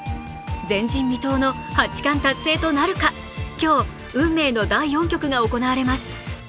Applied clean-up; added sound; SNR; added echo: none; none; none; none.